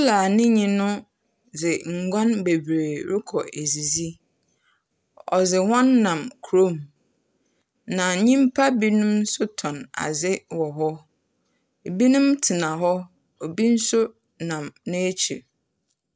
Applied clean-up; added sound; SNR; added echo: none; none; none; none.